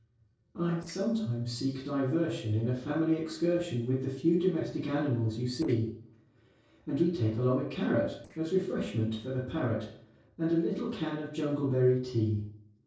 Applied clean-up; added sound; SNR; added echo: neural separator model SepFormer DNS4.